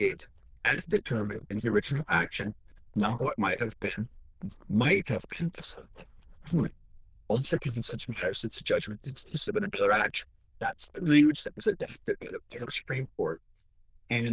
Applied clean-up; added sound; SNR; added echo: neural diffusion model UNIVERSE++.